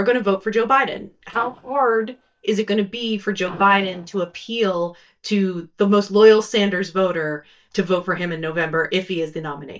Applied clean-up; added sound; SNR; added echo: neural mask model DeepFilterNet 3.